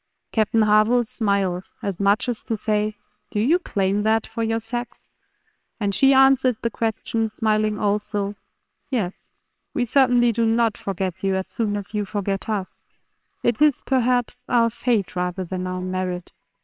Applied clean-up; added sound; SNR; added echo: neural separator model SepFormer WHAMR!.